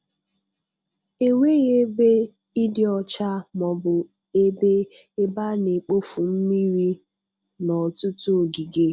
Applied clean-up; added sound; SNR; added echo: none; none; none; none.